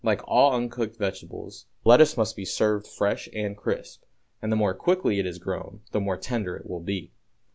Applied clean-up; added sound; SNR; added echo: none; none; none; none.